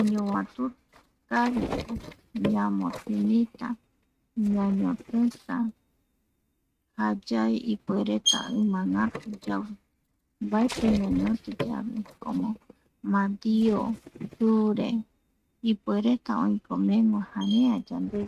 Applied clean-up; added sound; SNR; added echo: neural mask model RNNoise.